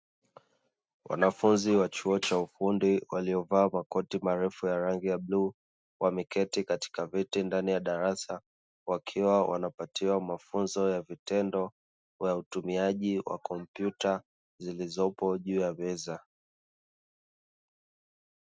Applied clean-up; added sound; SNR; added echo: none; Snare drum; 15 dB; none.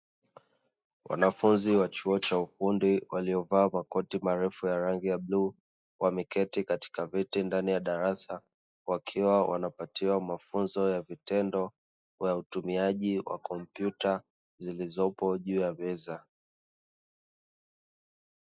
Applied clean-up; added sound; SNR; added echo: classical method log-MMSE.